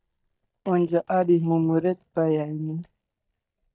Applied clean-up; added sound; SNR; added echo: neural mask model DeepFilterNet 3.